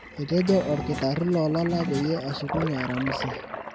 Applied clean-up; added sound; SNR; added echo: none; Toilet flush + Guitar; 7 dB; none.